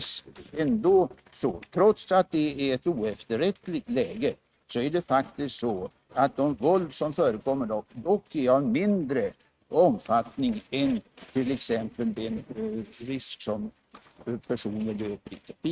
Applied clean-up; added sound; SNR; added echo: neural mask model RNNoise.